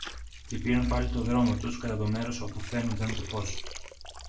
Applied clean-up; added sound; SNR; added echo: none; Water; 15 dB; reverberation time 0.3 s.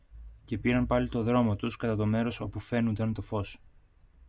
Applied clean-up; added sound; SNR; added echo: none; none; none; none.